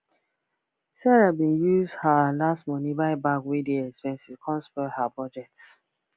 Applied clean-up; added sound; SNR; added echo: none; none; none; none.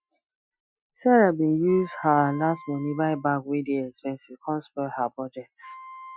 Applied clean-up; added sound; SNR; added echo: classical method Wiener filter.